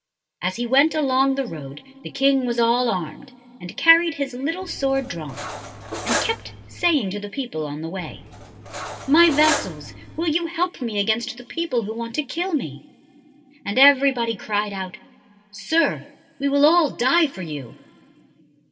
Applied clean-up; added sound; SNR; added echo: none; Cutlery, silverware; 8 dB; reverberation time 2.8 s.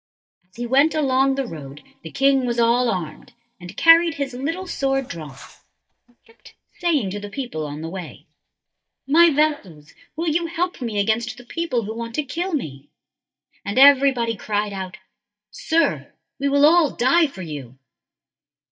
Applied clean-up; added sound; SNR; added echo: neural mask model DeepFilterNet 3.